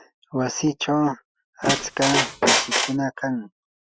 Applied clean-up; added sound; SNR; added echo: classical method Wiener filter.